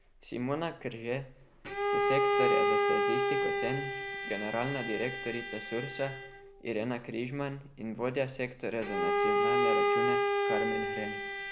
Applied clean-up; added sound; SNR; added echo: none; Bowed string instrument; -5 dB; none.